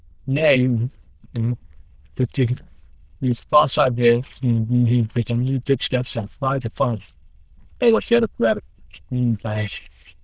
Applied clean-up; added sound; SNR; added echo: neural diffusion model UNIVERSE++.